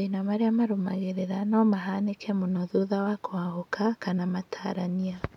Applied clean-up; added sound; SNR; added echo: none; none; none; none.